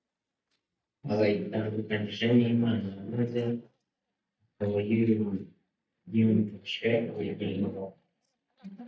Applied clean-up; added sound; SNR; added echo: neural mask model DeepFilterNet 3.